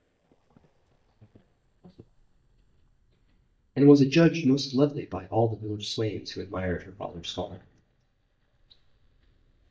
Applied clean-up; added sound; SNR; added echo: neural mask model DeepFilterNet 3.